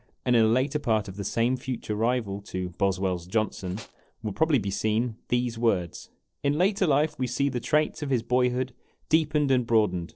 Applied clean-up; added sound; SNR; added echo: neural separator model SepFormer DNS4.